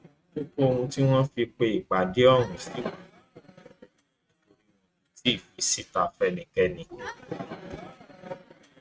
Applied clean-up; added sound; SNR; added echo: neural mask model RNNoise.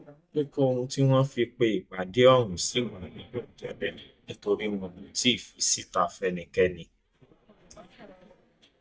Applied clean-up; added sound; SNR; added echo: neural mask model DeepFilterNet 3.